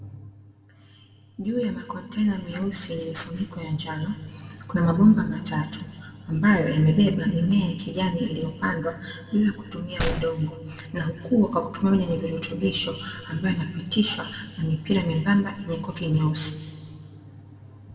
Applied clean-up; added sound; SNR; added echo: none; Gunshot, gunfire; 9 dB; reverberation time 1.7 s.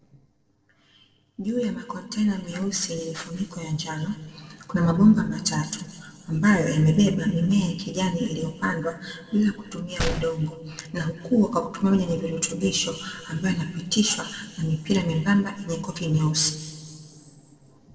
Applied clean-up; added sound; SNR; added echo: neural separator model SepFormer DNS4.